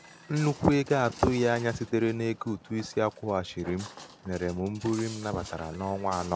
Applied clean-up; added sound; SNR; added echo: none; Walk, footsteps; 18 dB; none.